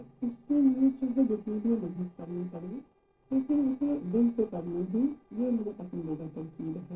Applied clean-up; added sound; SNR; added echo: neural separator model SepFormer DNS4.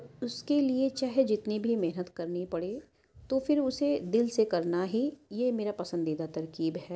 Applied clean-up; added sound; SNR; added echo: none; none; none; none.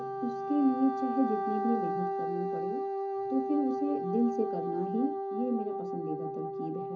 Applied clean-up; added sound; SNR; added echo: none; Wind instrument, woodwind instrument; 1 dB; reverberation time 0.3 s.